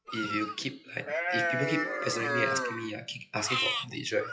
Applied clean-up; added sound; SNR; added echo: classical method WPE with log-MMSE.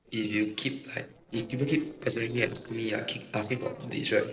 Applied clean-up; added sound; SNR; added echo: neural separator model SepFormer DNS4.